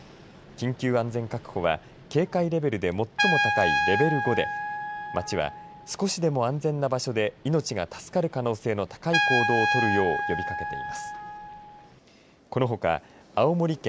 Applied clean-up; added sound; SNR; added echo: none; Trumpet; 3 dB; none.